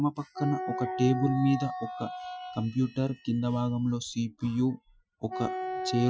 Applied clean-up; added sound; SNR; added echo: classical method Wiener filter.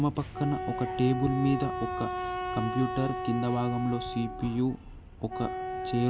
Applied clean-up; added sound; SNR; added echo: none; Wind instrument, woodwind instrument; 5 dB; none.